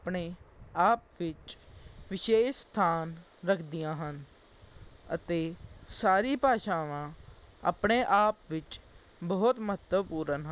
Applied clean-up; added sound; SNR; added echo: none; none; none; none.